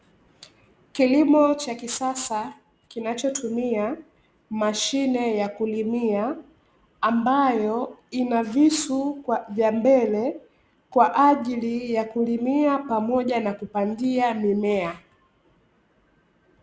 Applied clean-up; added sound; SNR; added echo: none; none; none; none.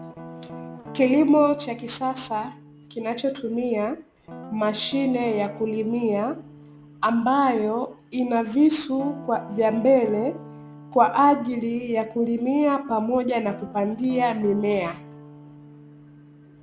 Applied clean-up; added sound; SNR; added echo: none; Guitar; 18 dB; none.